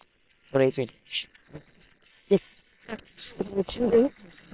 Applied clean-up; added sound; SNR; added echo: neural separator model SepFormer WHAM!.